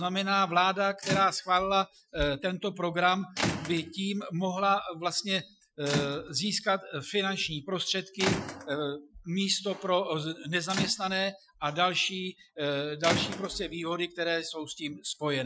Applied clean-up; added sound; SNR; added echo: classical method Wiener filter.